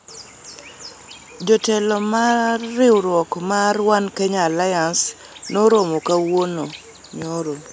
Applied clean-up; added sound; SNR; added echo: none; none; none; none.